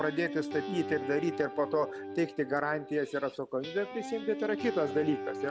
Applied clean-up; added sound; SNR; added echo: none; Guitar; 8 dB; none.